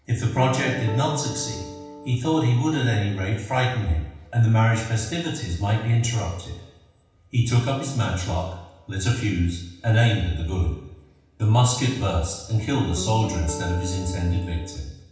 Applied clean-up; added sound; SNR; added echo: none; Guitar; 12 dB; reverberation time 0.9 s.